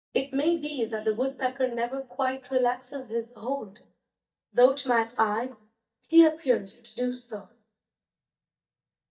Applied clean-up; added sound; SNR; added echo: neural mask model DeepFilterNet 3.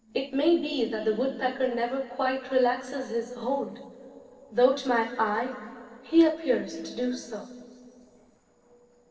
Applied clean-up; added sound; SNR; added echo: neural separator model SepFormer DNS4.